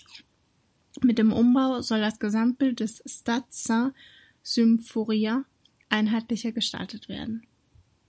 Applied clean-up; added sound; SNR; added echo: none; none; none; none.